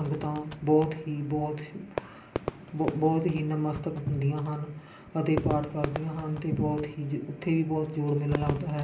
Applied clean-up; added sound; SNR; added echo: none; Fireworks; 10 dB; reverberation time 0.5 s.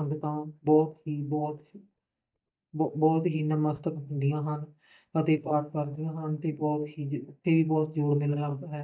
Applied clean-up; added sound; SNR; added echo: neural mask model DeepFilterNet 3.